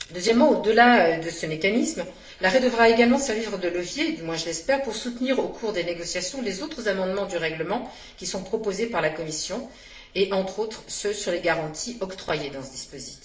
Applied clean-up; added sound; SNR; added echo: none; none; none; reverberation time 0.5 s.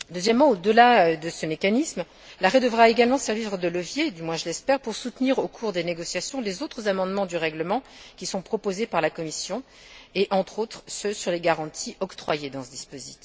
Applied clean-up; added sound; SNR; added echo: none; none; none; none.